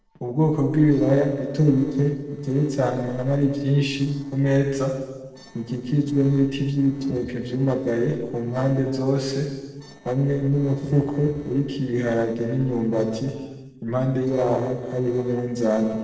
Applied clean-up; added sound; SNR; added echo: neural separator model SepFormer DNS4.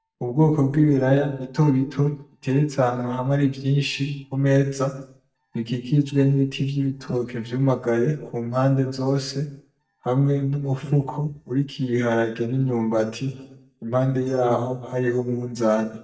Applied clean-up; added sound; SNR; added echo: neural mask model DeepFilterNet 3.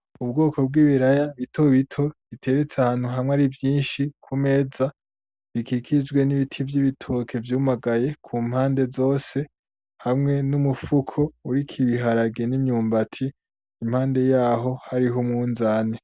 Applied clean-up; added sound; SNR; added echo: none; none; none; none.